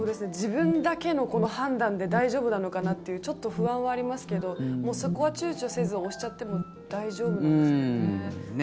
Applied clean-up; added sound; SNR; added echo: none; Alarm; 8 dB; none.